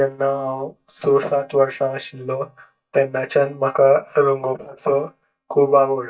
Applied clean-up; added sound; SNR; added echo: neural mask model DeepFilterNet 3.